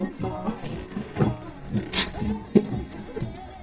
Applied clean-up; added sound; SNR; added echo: neural mask model DeepFilterNet 3.